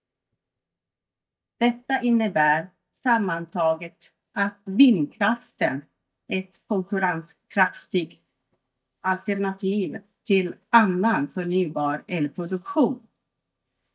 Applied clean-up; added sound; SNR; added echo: neural mask model DeepFilterNet 3.